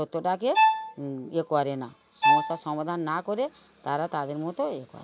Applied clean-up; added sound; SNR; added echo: none; Bowed string instrument; -3 dB; none.